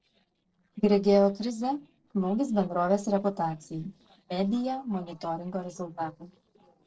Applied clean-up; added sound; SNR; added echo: neural separator model SepFormer DNS4.